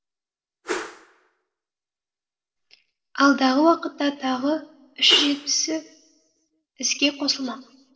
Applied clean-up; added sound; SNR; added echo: neural separator model SepFormer DNS4.